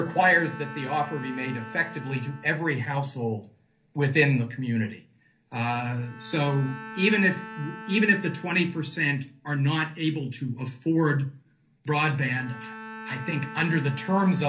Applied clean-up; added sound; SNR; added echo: none; Bowed string instrument; 16 dB; reverberation time 0.3 s.